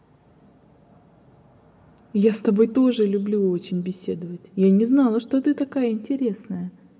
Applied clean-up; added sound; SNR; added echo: none; none; none; reverberation time 1.9 s.